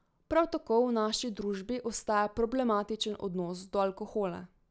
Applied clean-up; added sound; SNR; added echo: none; none; none; none.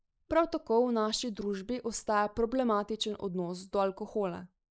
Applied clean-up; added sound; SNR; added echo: neural mask model Resemble Enhance denoiser.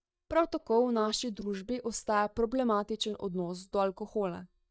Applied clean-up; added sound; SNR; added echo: neural mask model DeepFilterNet 3.